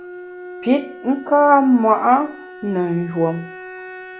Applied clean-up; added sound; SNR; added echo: none; Bowed string instrument; 17 dB; none.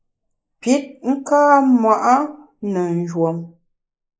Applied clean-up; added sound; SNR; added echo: neural mask model Resemble Enhance denoiser.